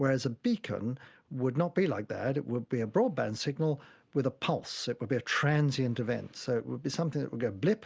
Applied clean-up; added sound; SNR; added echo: none; none; none; none.